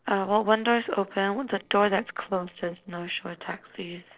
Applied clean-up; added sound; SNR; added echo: neural separator model SepFormer DNS4.